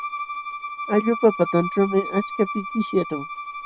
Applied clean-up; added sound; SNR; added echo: none; Bowed string instrument; 8 dB; none.